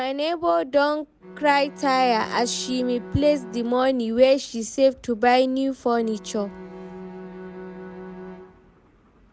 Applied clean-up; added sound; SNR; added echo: none; Bowed string instrument; 18 dB; none.